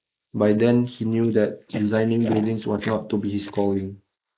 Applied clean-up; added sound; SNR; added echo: neural mask model Resemble Enhance denoiser.